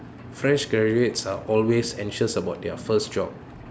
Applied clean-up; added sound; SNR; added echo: none; Engine; 17 dB; none.